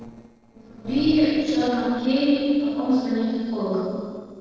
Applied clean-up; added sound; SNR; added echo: neural separator model SepFormer DNS4.